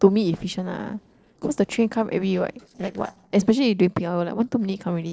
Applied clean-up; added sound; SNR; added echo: neural separator model SepFormer DNS4.